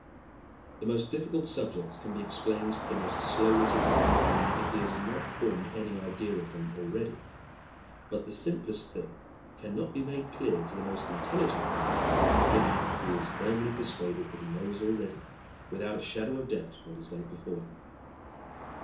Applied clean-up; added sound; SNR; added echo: none; Car passing by; 0 dB; reverberation time 0.7 s.